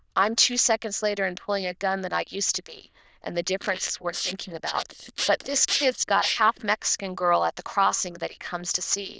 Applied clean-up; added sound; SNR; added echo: neural diffusion model UNIVERSE++.